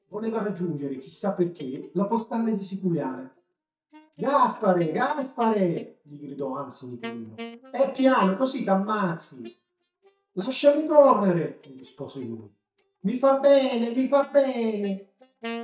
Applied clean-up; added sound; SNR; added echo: neural mask model DeepFilterNet 3.